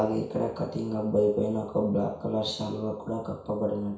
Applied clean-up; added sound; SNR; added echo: none; none; none; reverberation time 0.6 s.